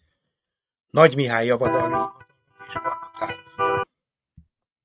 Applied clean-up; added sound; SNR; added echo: neural mask model RNNoise.